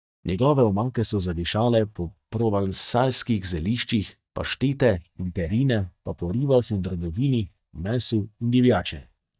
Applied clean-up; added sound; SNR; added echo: neural mask model DeepFilterNet 3.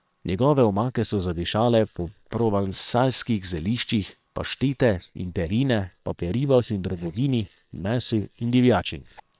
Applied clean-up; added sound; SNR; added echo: neural separator model SepFormer WHAM!.